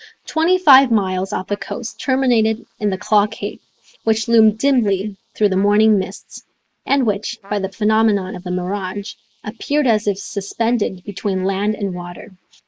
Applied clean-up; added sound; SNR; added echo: neural mask model Resemble Enhance denoiser.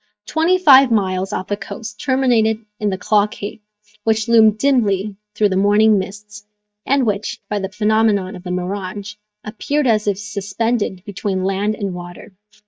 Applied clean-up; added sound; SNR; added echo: neural mask model DeepFilterNet 3.